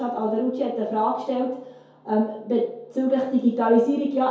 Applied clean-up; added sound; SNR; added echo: none; none; none; reverberation time 2.3 s.